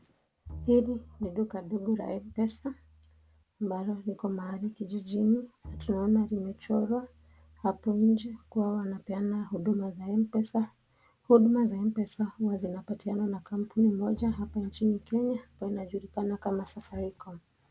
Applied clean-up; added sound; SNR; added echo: none; Bowed string instrument; 20 dB; none.